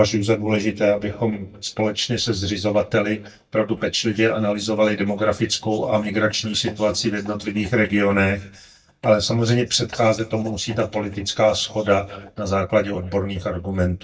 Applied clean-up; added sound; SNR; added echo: neural mask model DeepFilterNet 3.